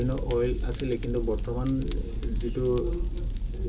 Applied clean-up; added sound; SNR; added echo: none; Fire; 0 dB; reverberation time 0.2 s.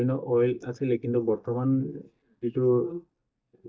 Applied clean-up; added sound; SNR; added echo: neural mask model DeepFilterNet 3.